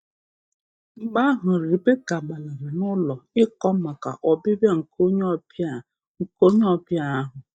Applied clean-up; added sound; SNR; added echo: neural mask model DeepFilterNet 3.